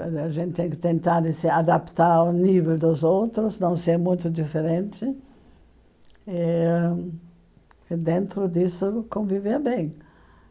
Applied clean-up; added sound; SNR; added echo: none; none; none; none.